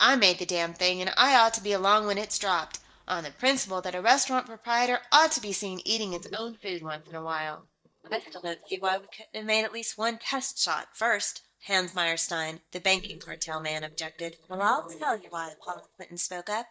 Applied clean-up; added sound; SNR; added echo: neural mask model DeepFilterNet 3.